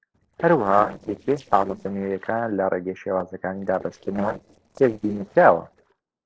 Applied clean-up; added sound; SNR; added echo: neural separator model SepFormer DNS4.